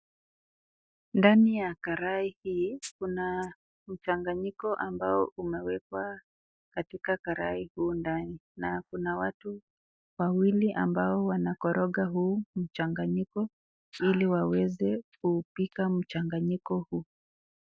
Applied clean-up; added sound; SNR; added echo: neural mask model DeepFilterNet 3.